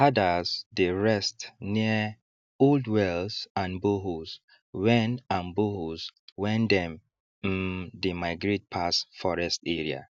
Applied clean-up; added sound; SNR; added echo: none; none; none; none.